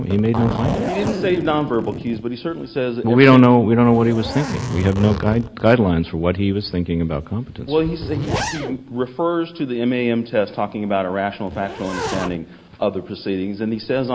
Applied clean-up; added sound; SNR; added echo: none; Zipper (clothing); 11 dB; none.